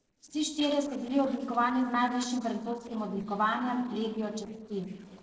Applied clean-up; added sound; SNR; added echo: neural separator model SepFormer DNS4.